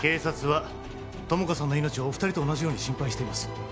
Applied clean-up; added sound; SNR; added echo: none; none; none; none.